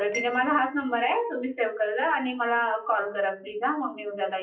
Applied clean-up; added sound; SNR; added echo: classical method WPE with log-MMSE.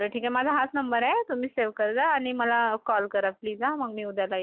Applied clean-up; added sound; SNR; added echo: none; none; none; none.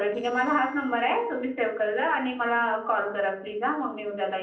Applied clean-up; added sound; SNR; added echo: neural separator model SepFormer DNS4.